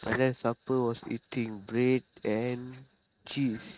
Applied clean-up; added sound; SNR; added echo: neural mask model RNNoise.